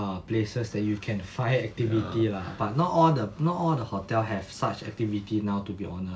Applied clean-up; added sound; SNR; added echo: none; none; none; none.